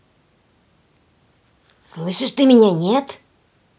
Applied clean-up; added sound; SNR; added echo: none; none; none; none.